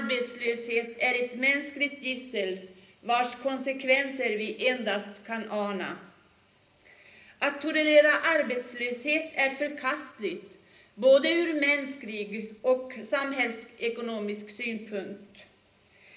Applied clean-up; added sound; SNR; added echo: none; none; none; reverberation time 0.5 s.